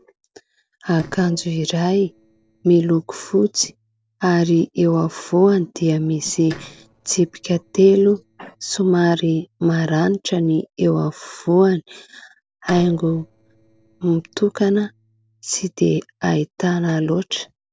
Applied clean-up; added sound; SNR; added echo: neural separator model SepFormer DNS4.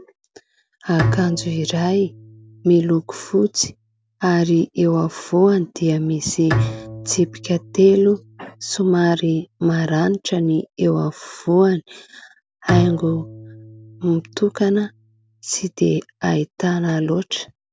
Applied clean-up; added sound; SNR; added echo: none; Bowed string instrument; 9 dB; none.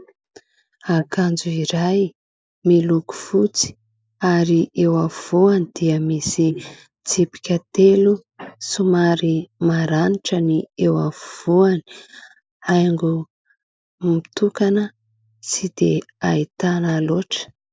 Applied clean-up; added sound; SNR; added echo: neural mask model Resemble Enhance denoiser.